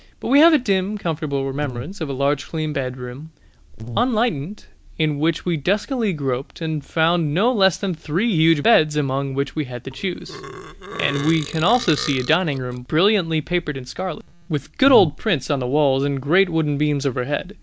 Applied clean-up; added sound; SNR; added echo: none; Buzz + Burping, eructation; 13 dB; none.